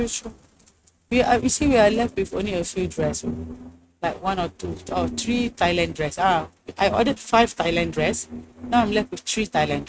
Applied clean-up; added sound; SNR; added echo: neural mask model RNNoise.